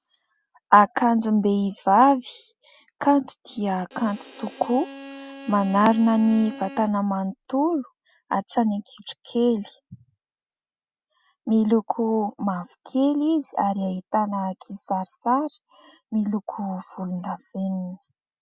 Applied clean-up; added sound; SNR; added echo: none; Bowed string instrument; 16 dB; none.